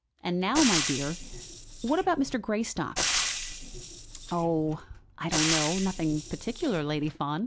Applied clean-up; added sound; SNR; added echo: none; Frying (food); 3 dB; none.